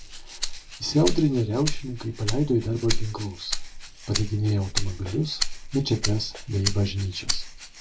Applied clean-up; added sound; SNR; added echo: none; Rattle (instrument); 2 dB; reverberation time 0.2 s.